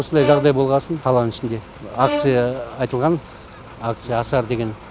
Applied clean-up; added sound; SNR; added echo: none; Bowed string instrument; 10 dB; none.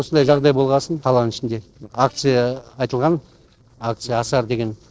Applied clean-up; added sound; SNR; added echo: neural separator model SepFormer DNS4.